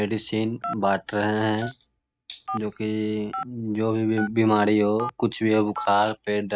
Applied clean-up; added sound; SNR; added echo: neural mask model RNNoise.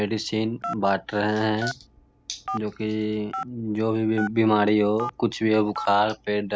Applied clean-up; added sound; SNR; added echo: none; Telephone; 13 dB; none.